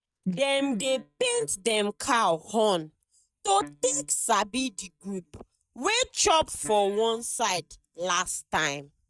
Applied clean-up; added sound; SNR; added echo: neural mask model DeepFilterNet 3.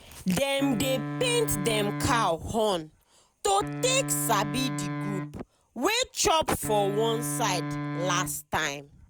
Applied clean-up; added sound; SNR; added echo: none; Wind instrument, woodwind instrument; 7 dB; none.